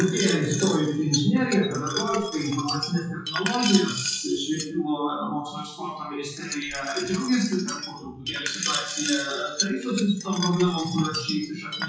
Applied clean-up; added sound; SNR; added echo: classical method WPE with log-MMSE.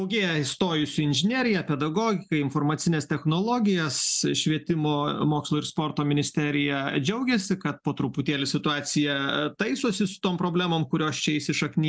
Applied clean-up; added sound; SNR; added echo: none; none; none; none.